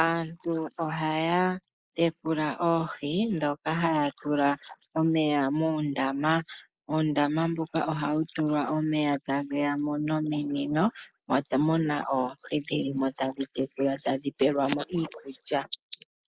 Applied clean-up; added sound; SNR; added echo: neural mask model Resemble Enhance denoiser.